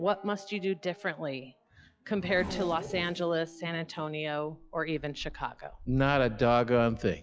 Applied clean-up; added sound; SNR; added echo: classical method log-MMSE.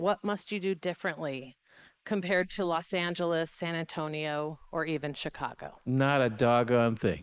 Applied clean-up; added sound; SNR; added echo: neural mask model Resemble Enhance denoiser.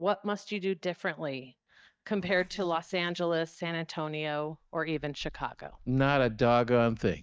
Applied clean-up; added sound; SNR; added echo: neural mask model DeepFilterNet 3.